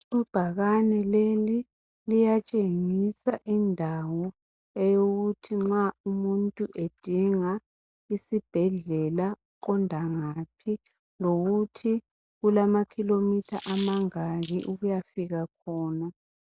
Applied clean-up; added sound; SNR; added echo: none; Coin (dropping); 12 dB; none.